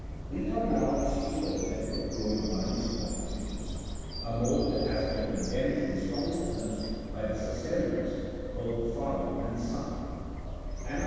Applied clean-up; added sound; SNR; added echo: none; Bird vocalization, bird call, bird song; 5 dB; reverberation time 2.2 s.